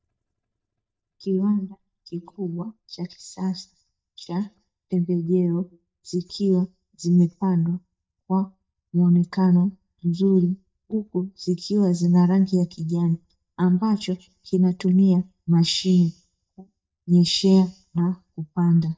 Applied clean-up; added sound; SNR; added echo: neural mask model DeepFilterNet 3.